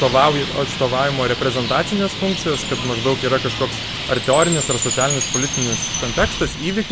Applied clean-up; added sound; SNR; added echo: none; Traffic noise, roadway noise + Chime; 4 dB; none.